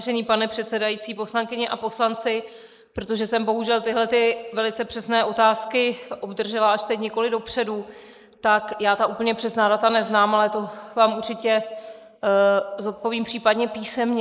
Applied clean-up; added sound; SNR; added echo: neural mask model Resemble Enhance denoiser.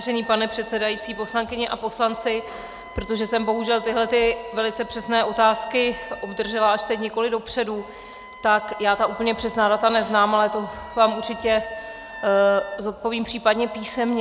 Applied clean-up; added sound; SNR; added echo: none; Wind instrument, woodwind instrument; 17 dB; none.